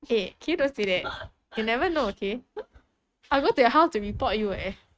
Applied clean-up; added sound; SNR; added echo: neural mask model RNNoise.